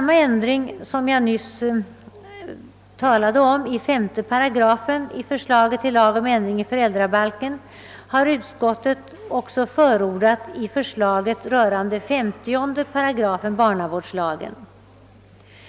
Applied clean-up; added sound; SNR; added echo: none; none; none; none.